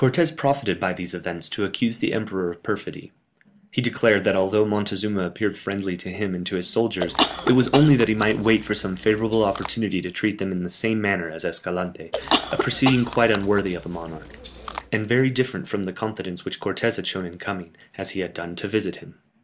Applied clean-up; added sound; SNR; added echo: none; Chewing, mastication / Cough; 5 dB; none.